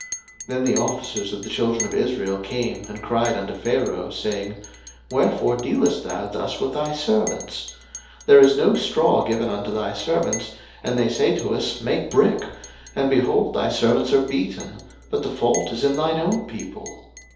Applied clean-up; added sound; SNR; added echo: none; Chink, clink; 17 dB; reverberation time 2.2 s.